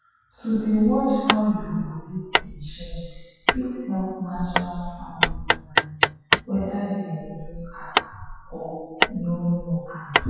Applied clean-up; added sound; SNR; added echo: classical method WPE with log-MMSE.